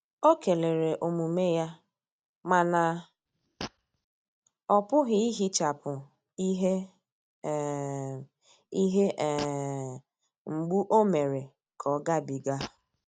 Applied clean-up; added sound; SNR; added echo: none; Fart; 18 dB; none.